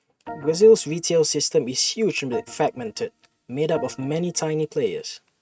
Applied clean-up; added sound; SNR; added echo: neural mask model RNNoise.